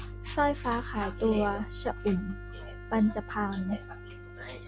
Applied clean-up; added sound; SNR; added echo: none; Wind instrument, woodwind instrument; 18 dB; none.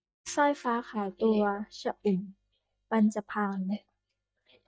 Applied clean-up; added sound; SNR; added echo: neural mask model DeepFilterNet 3.